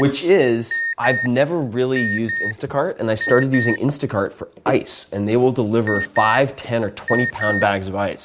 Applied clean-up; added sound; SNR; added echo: none; Alarm; 8 dB; none.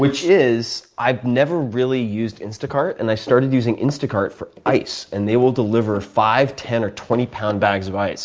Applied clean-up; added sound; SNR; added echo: none; none; none; none.